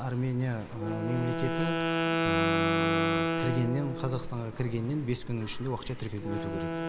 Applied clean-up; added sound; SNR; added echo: none; Wind instrument, woodwind instrument; -1 dB; none.